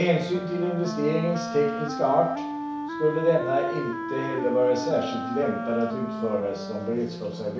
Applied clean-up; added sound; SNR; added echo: none; Wind instrument, woodwind instrument; 6 dB; reverberation time 0.6 s.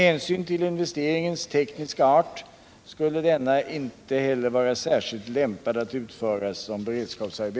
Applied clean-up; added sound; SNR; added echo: none; none; none; none.